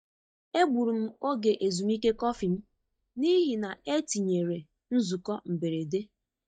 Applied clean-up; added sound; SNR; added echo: neural mask model DeepFilterNet 3.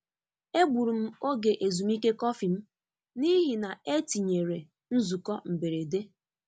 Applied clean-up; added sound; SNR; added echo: none; none; none; none.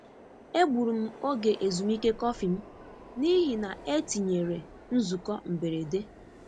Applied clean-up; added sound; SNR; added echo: none; Subway, metro, underground; 18 dB; none.